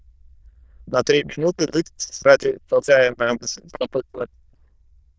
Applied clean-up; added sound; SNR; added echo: neural diffusion model UNIVERSE++.